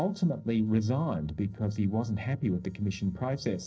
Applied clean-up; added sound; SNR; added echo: neural separator model SepFormer DNS4.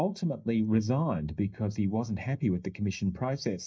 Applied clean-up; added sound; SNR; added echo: neural mask model DeepFilterNet 3.